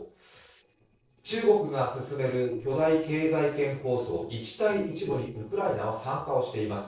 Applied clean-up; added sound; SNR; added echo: neural separator model SepFormer DNS4.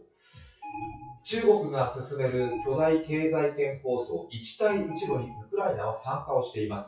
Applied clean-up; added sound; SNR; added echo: classical method WPE with log-MMSE.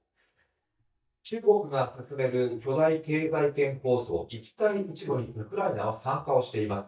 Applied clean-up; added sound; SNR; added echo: neural mask model DeepFilterNet 3.